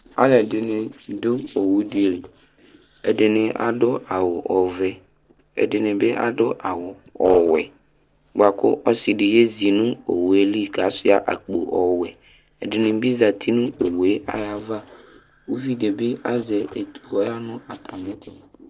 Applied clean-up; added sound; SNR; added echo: neural separator model SepFormer DNS4.